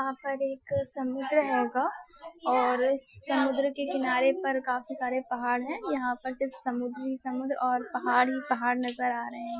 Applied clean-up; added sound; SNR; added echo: classical method Wiener filter.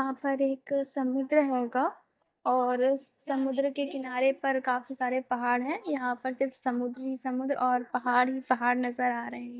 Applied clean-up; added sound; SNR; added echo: neural mask model DeepFilterNet 3.